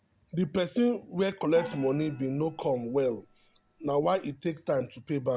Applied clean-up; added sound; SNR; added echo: none; Gong; 19 dB; none.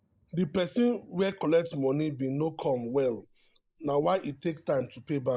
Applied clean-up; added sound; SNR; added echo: neural mask model Resemble Enhance denoiser.